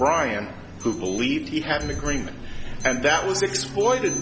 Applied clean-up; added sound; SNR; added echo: none; Accelerating, revving, vroom + Alarm; 11 dB; none.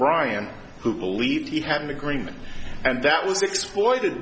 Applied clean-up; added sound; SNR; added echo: none; none; none; none.